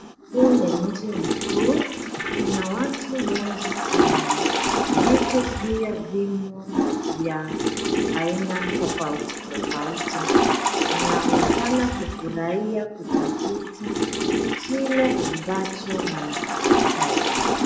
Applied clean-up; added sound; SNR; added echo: none; Toilet flush / Water; -3 dB; reverberation time 0.7 s.